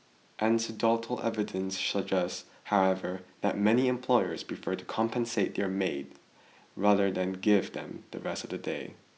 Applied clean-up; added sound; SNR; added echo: none; none; none; none.